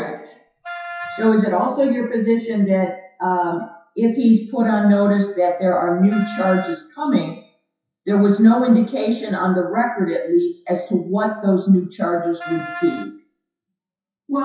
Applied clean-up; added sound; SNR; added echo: classical method WPE with log-MMSE.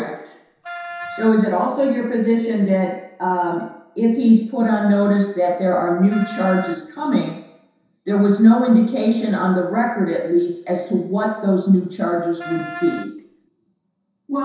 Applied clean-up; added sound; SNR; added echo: none; Wind instrument, woodwind instrument; 15 dB; reverberation time 0.7 s.